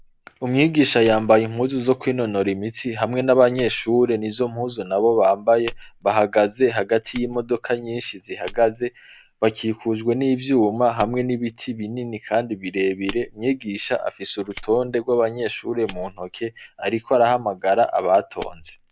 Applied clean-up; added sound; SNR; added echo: none; Fire; 19 dB; none.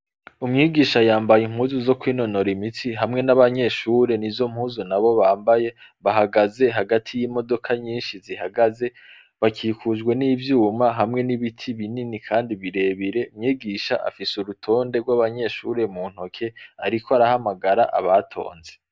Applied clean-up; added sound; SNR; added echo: none; none; none; none.